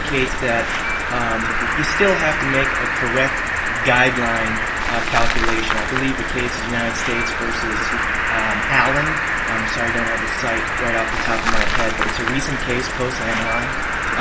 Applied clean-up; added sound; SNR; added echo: none; Cricket; -3 dB; reverberation time 0.9 s.